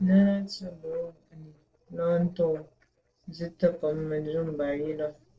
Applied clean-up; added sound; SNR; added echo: neural separator model SepFormer DNS4.